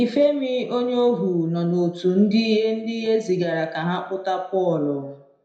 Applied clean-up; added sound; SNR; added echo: none; none; none; reverberation time 0.6 s.